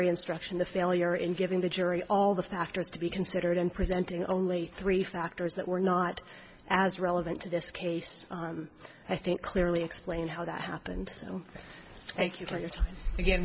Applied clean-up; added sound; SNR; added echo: none; none; none; none.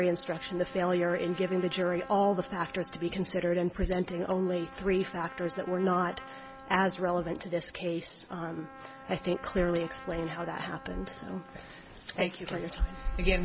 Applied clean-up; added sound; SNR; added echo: none; Trumpet; 17 dB; none.